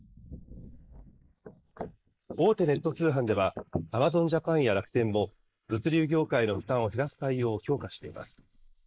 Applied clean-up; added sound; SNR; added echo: neural mask model Resemble Enhance denoiser.